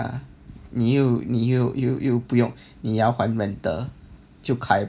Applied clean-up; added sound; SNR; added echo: none; none; none; none.